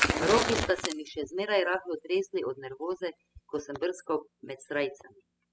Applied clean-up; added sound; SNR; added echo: classical method spectral subtraction.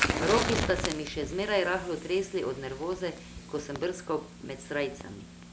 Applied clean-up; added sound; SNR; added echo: none; Fire; 4 dB; none.